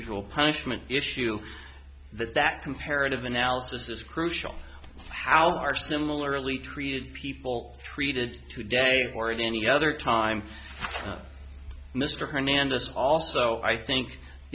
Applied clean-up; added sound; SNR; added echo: none; none; none; none.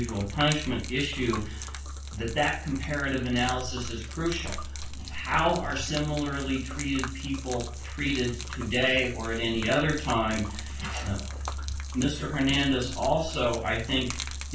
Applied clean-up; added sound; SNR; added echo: none; Gurgling / Liquid; 13 dB; reverberation time 0.2 s.